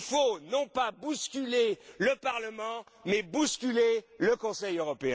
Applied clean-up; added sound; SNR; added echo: none; none; none; none.